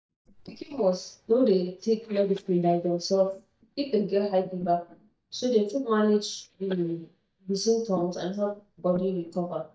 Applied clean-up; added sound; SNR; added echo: neural mask model DeepFilterNet 3.